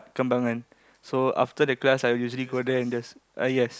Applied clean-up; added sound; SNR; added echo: none; none; none; none.